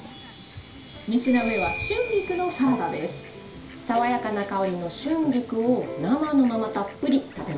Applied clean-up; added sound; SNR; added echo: none; Fowl; 19 dB; reverberation time 0.4 s.